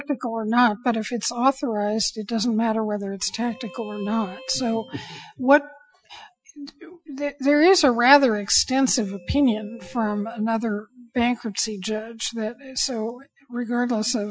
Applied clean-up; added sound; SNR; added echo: classical method Wiener filter.